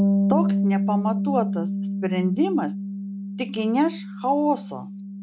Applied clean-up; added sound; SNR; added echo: none; Bass guitar; -1 dB; none.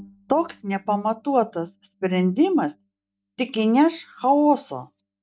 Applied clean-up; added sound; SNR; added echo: neural mask model DeepFilterNet 3.